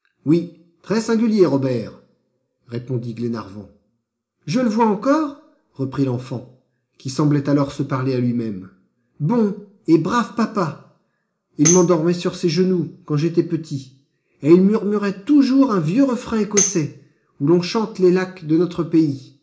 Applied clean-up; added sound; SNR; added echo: none; Tambourine; 6 dB; reverberation time 0.4 s.